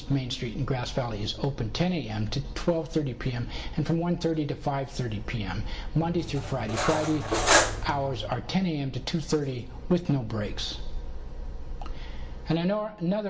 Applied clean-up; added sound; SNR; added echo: none; Cutlery, silverware; -1 dB; reverberation time 0.9 s.